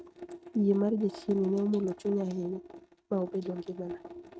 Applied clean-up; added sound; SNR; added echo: neural mask model RNNoise.